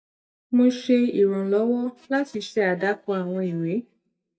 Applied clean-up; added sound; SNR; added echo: neural mask model DeepFilterNet 3.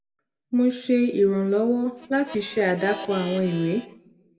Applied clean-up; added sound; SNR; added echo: none; Harmonica; 15 dB; reverberation time 0.5 s.